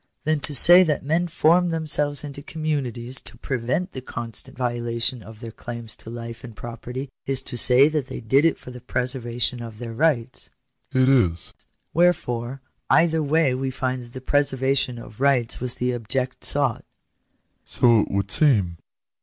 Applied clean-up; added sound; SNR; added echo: none; none; none; none.